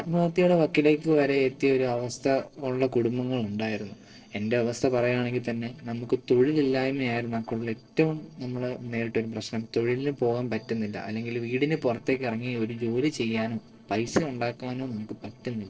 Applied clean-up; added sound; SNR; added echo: neural separator model SepFormer DNS4.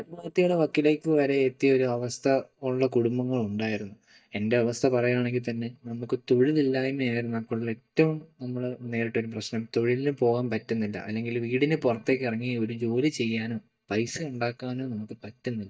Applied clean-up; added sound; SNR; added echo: neural mask model DeepFilterNet 3.